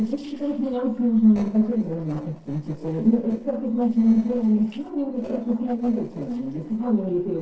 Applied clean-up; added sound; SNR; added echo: neural separator model SepFormer DNS4.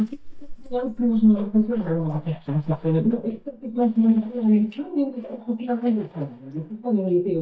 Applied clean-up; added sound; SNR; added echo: neural mask model DeepFilterNet 3.